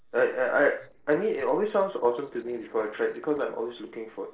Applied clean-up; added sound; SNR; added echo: neural separator model SepFormer DNS4.